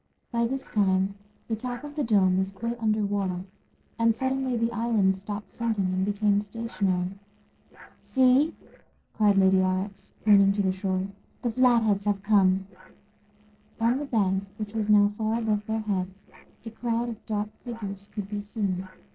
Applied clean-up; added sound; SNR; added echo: neural separator model SepFormer DNS4.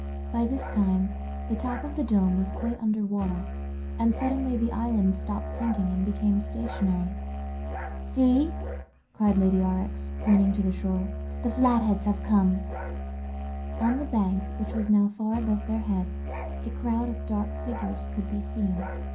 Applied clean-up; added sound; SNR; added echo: none; Musical instrument; 6 dB; reverberation time 0.3 s.